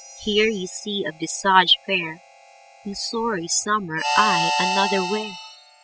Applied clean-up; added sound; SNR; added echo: classical method spectral subtraction.